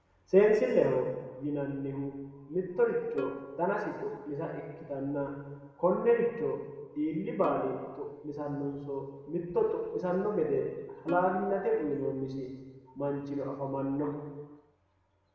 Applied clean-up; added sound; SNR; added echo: none; Plucked string instrument; 18 dB; reverberation time 1.2 s.